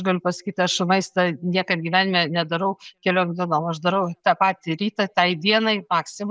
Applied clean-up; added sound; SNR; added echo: none; none; none; none.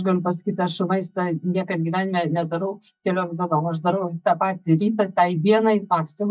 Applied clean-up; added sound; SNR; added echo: neural mask model DeepFilterNet 3.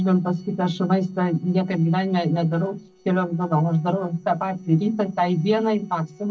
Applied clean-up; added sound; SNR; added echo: neural separator model SepFormer DNS4.